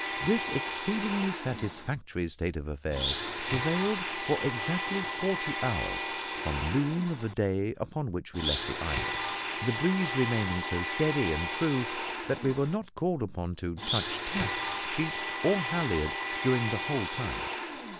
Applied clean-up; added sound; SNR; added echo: none; Domestic sounds, home sounds; 3 dB; none.